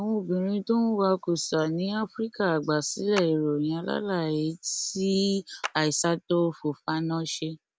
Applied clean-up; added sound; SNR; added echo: none; Clapping; 15 dB; none.